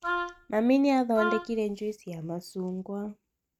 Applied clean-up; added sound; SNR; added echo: neural mask model RNNoise.